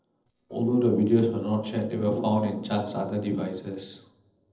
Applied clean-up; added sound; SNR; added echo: neural separator model SepFormer DNS4.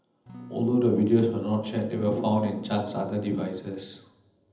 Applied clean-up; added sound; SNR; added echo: none; Acoustic guitar / Strum; 19 dB; reverberation time 0.8 s.